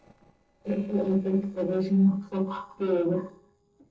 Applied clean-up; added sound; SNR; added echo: neural separator model SepFormer DNS4.